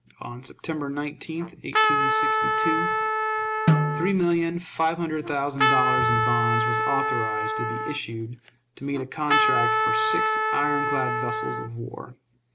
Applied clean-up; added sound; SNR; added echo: none; Trumpet + Snare drum; -5 dB; none.